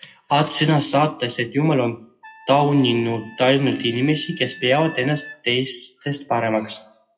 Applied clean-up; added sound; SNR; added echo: classical method WPE with log-MMSE.